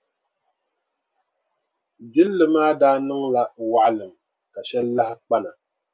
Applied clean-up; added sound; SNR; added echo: none; none; none; none.